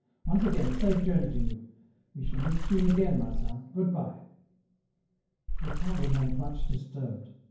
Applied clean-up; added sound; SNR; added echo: none; Water / Splash, splatter; -3 dB; reverberation time 0.9 s.